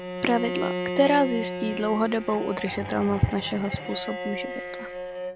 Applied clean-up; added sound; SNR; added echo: none; Bowed string instrument; 6 dB; none.